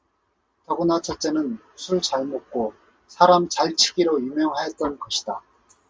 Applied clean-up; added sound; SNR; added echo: none; none; none; none.